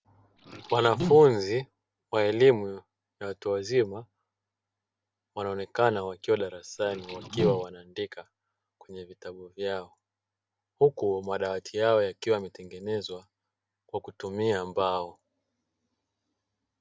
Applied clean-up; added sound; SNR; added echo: none; Liquid; 5 dB; none.